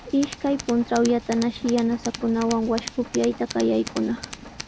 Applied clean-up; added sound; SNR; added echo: none; Tools; 14 dB; none.